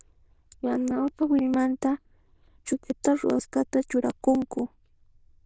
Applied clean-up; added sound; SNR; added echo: neural diffusion model UNIVERSE++.